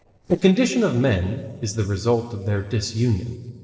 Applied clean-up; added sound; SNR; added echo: neural separator model SepFormer DNS4.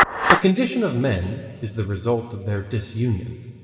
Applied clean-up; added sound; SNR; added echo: none; Clapping; 3 dB; reverberation time 2.7 s.